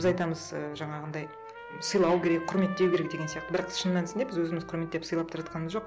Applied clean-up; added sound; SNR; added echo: none; Trumpet; 15 dB; none.